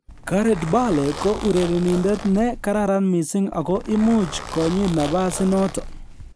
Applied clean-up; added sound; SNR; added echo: none; Zipper (clothing); 12 dB; none.